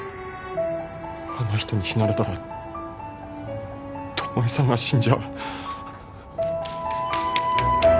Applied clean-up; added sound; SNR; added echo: none; none; none; none.